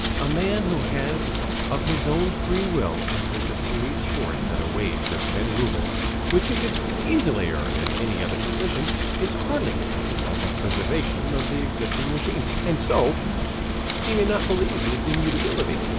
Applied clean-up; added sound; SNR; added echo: none; Wind; -3 dB; none.